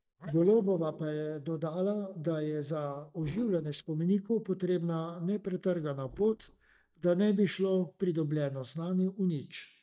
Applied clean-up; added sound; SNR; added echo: neural mask model DeepFilterNet 3.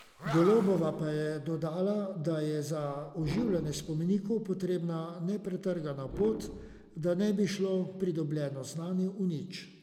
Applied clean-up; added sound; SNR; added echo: none; Animal; 15 dB; none.